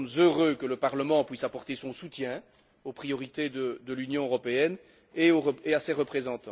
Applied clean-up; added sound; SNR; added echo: none; none; none; none.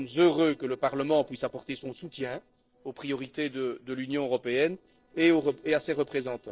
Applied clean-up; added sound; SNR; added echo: neural separator model SepFormer DNS4.